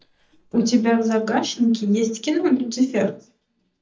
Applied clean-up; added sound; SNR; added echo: neural mask model DeepFilterNet 3.